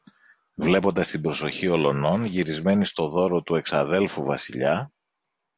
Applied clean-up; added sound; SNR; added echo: none; none; none; none.